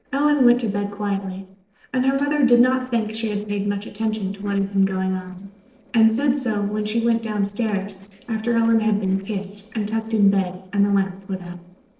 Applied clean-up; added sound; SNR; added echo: neural separator model SepFormer DNS4.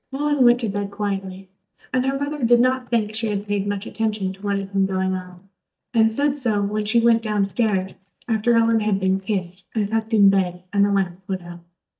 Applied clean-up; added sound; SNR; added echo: neural mask model DeepFilterNet 3.